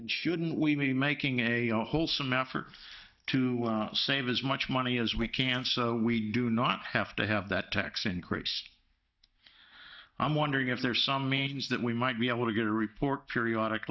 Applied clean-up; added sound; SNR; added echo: neural mask model DeepFilterNet 3.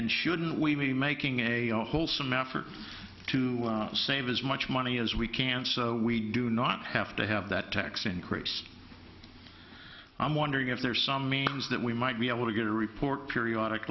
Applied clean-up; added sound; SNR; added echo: none; none; none; none.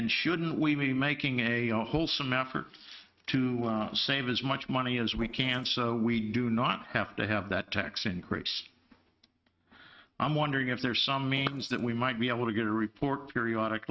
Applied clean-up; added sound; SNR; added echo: neural mask model RNNoise.